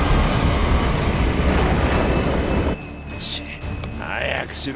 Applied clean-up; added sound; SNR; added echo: none; Bell; 15 dB; none.